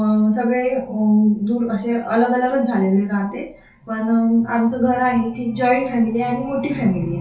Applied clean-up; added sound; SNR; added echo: none; none; none; reverberation time 0.2 s.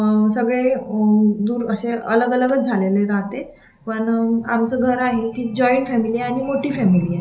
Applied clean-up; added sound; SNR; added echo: none; none; none; none.